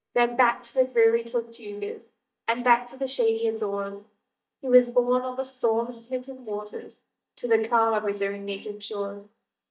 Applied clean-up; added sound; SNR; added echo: neural mask model DeepFilterNet 3.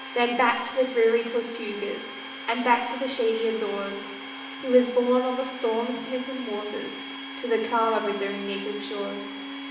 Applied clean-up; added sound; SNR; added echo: none; Domestic sounds, home sounds; 11 dB; reverberation time 0.9 s.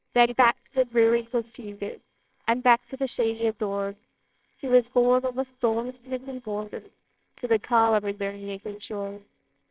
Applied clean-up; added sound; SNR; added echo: neural separator model SepFormer WHAMR!.